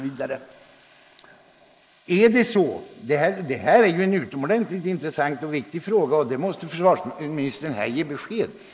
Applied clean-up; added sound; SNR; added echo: neural mask model Resemble Enhance denoiser.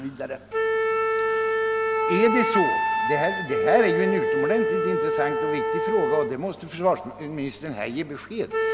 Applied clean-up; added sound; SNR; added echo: none; Wind instrument, woodwind instrument; -2 dB; none.